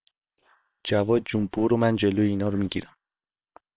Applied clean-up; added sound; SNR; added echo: neural separator model SepFormer WHAM!.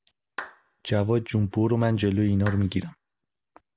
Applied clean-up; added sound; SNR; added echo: none; Clapping; 18 dB; none.